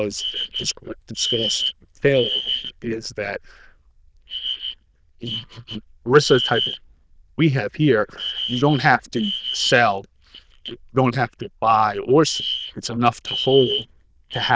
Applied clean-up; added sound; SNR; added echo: neural diffusion model UNIVERSE++.